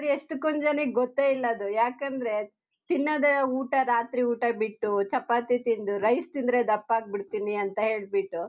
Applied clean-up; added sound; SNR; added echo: none; none; none; none.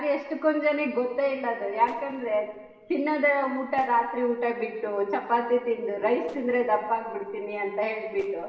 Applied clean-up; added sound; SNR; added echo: neural separator model SepFormer DNS4.